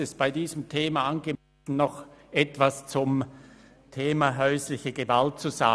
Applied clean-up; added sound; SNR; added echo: none; none; none; none.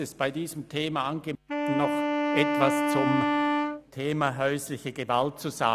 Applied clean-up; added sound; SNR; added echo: none; Wind instrument, woodwind instrument; -2 dB; none.